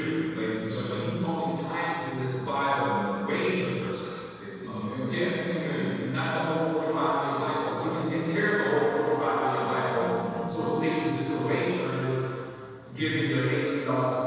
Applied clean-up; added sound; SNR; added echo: neural separator model SepFormer DNS4.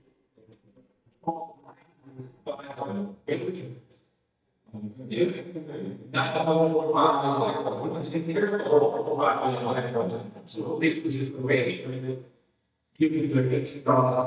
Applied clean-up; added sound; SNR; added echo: neural mask model DeepFilterNet 3.